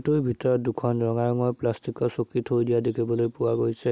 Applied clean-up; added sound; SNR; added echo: none; none; none; none.